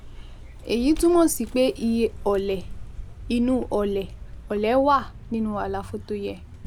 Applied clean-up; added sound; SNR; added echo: none; Vehicle; 12 dB; none.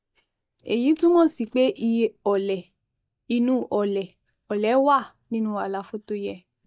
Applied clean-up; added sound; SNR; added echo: neural mask model DeepFilterNet 3.